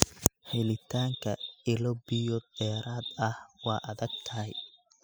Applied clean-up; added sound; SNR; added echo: classical method spectral subtraction.